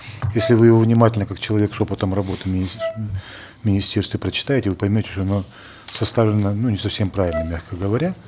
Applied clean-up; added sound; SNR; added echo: none; Wind instrument, woodwind instrument; 11 dB; none.